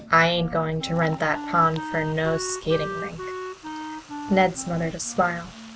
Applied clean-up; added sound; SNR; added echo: none; Wind instrument, woodwind instrument + Liquid; 10 dB; none.